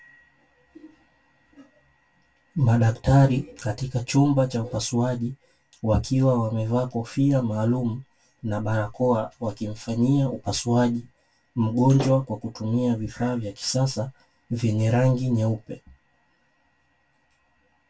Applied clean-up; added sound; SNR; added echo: none; Slam / Wood; 9 dB; reverberation time 0.1 s.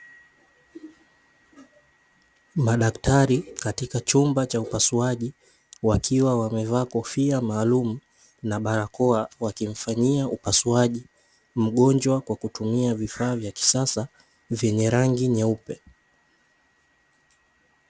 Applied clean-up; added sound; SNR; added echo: none; none; none; none.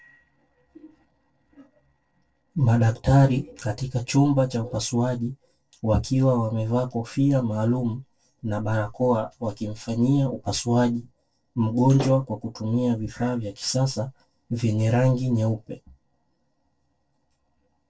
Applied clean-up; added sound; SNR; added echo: neural separator model SepFormer DNS4.